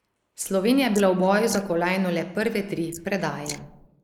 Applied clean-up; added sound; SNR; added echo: neural mask model Resemble Enhance denoiser.